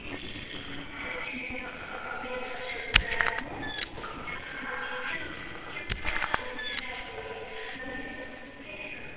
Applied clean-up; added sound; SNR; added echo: neural separator model SepFormer WHAMR!.